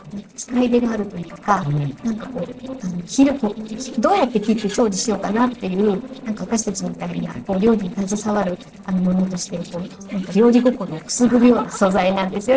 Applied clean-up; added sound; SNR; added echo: neural separator model SepFormer DNS4.